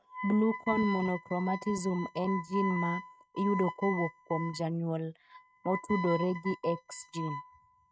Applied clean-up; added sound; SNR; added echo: neural mask model RNNoise.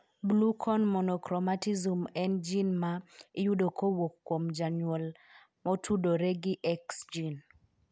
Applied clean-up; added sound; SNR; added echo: none; none; none; none.